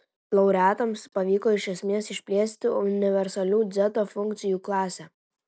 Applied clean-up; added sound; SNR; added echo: none; none; none; none.